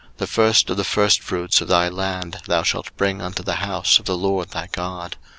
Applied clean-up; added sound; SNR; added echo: none; none; none; none.